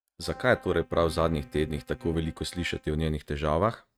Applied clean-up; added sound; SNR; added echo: neural mask model RNNoise.